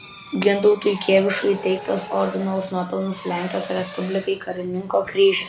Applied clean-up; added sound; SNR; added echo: none; Drill; 14 dB; none.